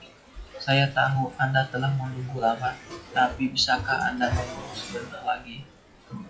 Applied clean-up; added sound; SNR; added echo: classical method log-MMSE.